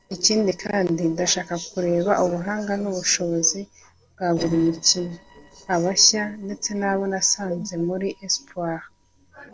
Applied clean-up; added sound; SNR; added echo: neural separator model SepFormer DNS4.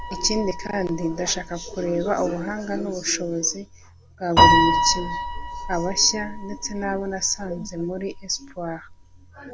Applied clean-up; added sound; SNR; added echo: none; Piano; 0 dB; none.